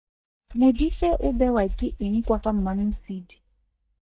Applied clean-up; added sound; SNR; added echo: neural mask model DeepFilterNet 3.